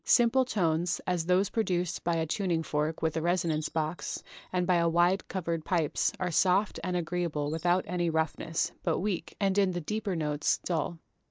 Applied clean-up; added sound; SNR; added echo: neural mask model DeepFilterNet 3.